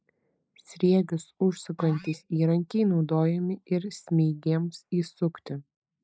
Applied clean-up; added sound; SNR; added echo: neural mask model Resemble Enhance denoiser.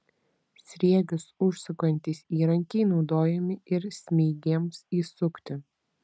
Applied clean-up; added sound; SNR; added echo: none; none; none; none.